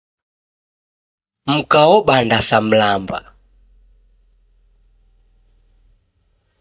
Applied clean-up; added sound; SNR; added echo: neural mask model DeepFilterNet 3.